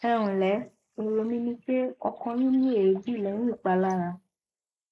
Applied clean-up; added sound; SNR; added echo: neural mask model Resemble Enhance denoiser.